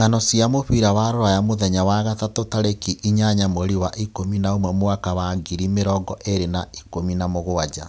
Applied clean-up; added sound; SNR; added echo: none; none; none; none.